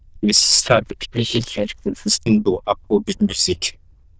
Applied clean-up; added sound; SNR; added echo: neural diffusion model UNIVERSE++.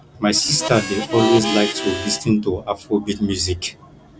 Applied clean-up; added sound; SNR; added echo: none; Harmonica; 5 dB; none.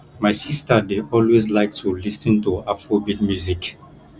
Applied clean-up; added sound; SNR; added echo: none; none; none; none.